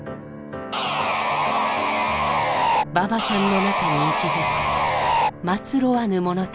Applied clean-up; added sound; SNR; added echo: none; Sawing; -4 dB; none.